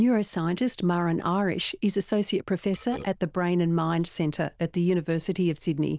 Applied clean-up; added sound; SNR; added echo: neural diffusion model UNIVERSE++.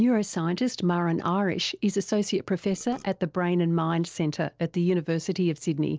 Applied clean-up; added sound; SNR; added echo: neural separator model SepFormer DNS4.